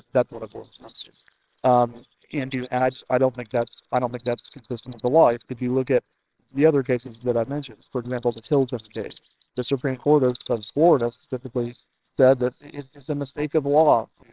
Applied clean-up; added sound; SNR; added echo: neural separator model SepFormer WHAMR!.